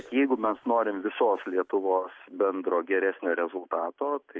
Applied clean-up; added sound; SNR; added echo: none; none; none; none.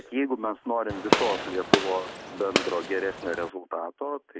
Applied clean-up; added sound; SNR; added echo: none; Gunshot, gunfire; -2 dB; none.